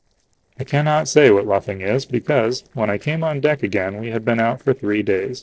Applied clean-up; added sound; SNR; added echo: neural separator model SepFormer DNS4.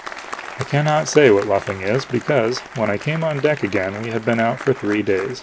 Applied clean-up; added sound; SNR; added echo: none; Applause; 14 dB; none.